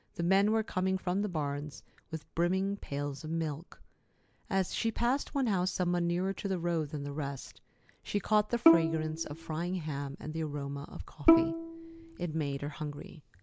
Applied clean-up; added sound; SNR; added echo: none; Bowed string instrument; -2 dB; none.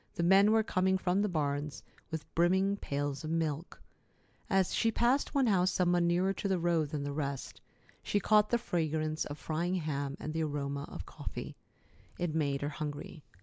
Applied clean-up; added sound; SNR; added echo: none; none; none; none.